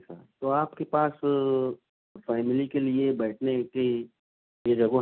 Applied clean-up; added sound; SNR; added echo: none; none; none; none.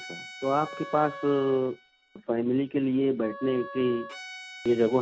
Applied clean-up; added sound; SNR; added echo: none; Bowed string instrument + Wind instrument, woodwind instrument; 15 dB; none.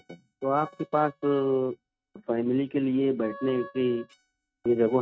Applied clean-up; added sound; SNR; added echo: neural mask model RNNoise.